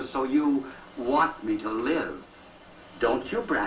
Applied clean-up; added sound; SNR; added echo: none; none; none; reverberation time 0.3 s.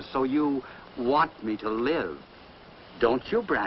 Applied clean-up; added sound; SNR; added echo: none; none; none; none.